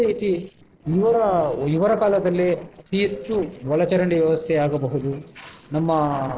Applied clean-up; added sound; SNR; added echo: neural separator model SepFormer DNS4.